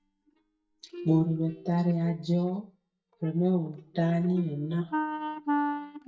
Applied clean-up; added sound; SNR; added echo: neural mask model DeepFilterNet 3.